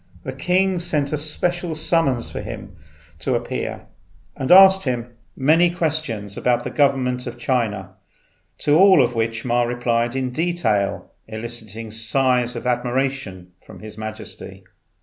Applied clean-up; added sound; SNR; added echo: none; none; none; none.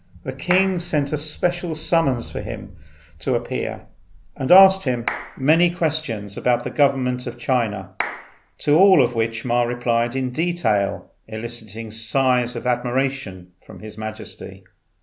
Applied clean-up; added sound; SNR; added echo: none; Clapping; 12 dB; none.